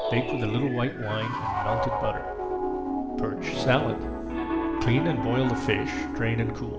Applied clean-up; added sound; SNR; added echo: none; Piano; 1 dB; reverberation time 3.0 s.